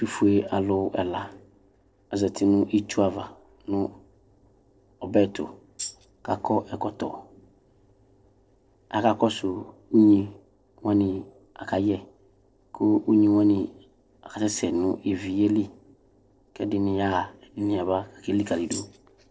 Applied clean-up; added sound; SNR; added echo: neural separator model SepFormer DNS4.